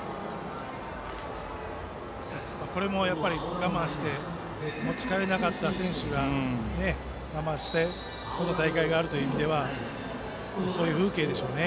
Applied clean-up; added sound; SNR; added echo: none; none; none; none.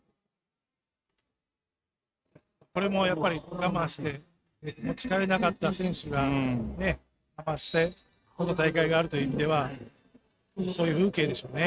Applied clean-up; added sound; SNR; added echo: neural mask model RNNoise.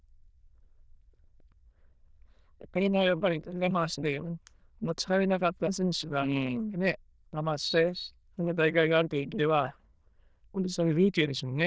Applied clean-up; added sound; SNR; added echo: neural diffusion model UNIVERSE++.